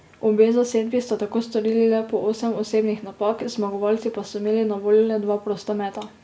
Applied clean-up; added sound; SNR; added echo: none; none; none; none.